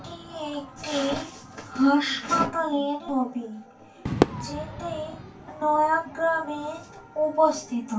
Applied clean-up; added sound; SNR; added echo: none; Crowd / Fireworks; 9 dB; reverberation time 0.2 s.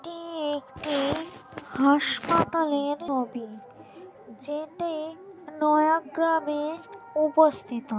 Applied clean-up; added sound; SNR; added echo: none; none; none; none.